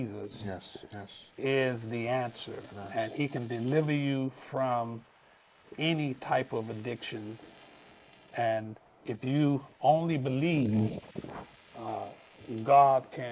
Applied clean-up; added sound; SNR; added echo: neural mask model Resemble Enhance denoiser.